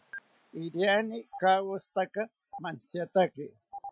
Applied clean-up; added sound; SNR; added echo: classical method Wiener filter.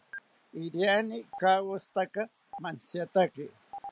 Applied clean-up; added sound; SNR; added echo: none; Stream; 19 dB; none.